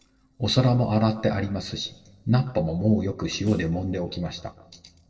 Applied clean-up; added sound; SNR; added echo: neural separator model SepFormer DNS4.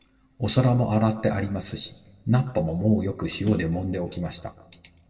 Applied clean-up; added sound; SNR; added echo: none; Snare drum; 17 dB; reverberation time 0.9 s.